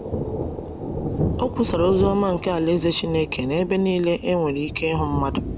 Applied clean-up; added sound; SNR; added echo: none; Thunder; 6 dB; none.